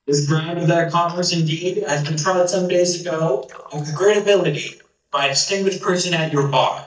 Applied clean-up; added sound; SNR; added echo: neural mask model DeepFilterNet 3.